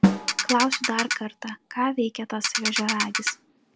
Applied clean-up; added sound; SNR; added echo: none; Ratchet, pawl + Drum; -2 dB; none.